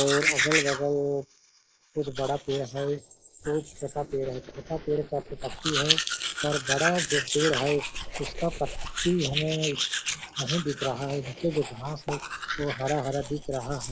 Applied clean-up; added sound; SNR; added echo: neural mask model Resemble Enhance denoiser.